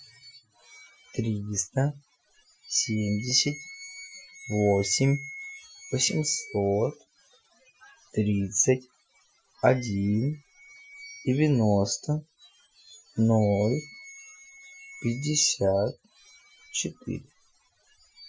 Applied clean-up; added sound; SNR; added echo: classical method Wiener filter.